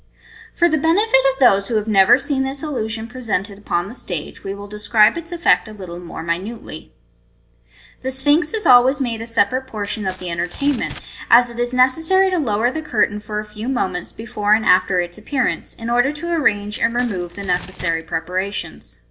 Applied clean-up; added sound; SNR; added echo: none; Crumpling, crinkling; 17 dB; none.